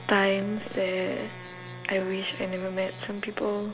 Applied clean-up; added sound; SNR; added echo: none; Wind instrument, woodwind instrument; 17 dB; none.